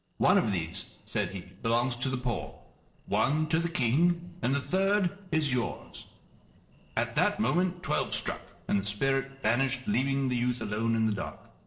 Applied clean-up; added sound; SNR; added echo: neural separator model SepFormer DNS4.